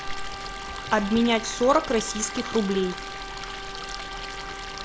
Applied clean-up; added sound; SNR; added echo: none; Brass instrument + Stream; 8 dB; none.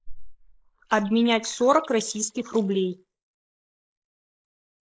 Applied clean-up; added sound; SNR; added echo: neural mask model Resemble Enhance denoiser.